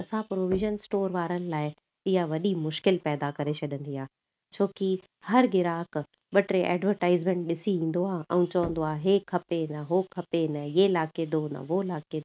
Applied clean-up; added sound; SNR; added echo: neural mask model RNNoise.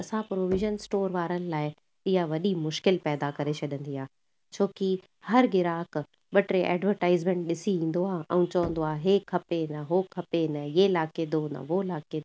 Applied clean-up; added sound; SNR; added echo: none; Knock; 20 dB; none.